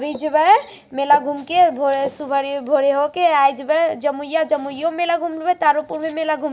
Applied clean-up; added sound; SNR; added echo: none; none; none; none.